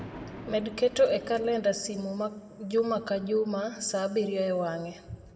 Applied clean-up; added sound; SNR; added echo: none; Thunder; 18 dB; reverberation time 1.1 s.